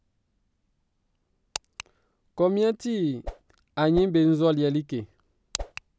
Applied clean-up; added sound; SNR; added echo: none; Whoosh, swoosh, swish; 12 dB; none.